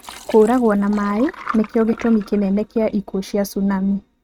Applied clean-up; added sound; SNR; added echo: neural mask model RNNoise.